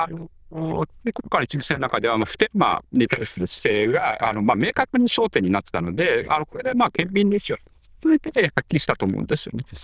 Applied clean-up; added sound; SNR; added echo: neural diffusion model UNIVERSE++.